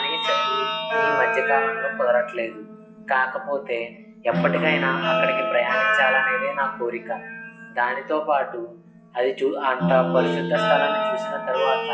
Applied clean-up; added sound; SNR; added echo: classical method log-MMSE.